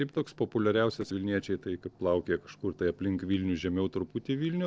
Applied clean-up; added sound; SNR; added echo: neural separator model SepFormer DNS4.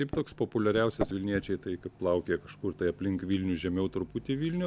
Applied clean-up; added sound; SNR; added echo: none; Microwave oven; 14 dB; none.